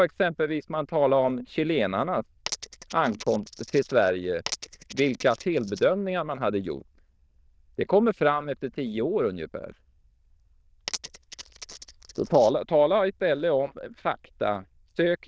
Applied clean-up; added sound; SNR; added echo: neural diffusion model UNIVERSE++.